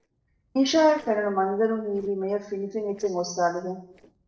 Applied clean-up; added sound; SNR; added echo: neural separator model SepFormer DNS4.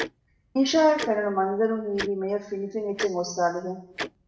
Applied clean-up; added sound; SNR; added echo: none; Tick-tock; 13 dB; reverberation time 0.6 s.